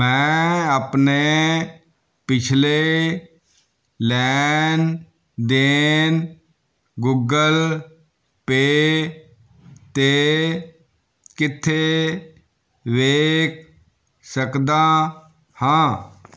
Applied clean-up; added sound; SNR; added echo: none; none; none; none.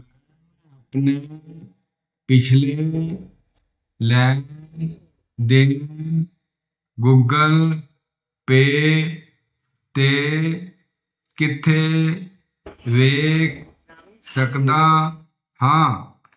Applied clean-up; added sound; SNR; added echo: neural mask model DeepFilterNet 3.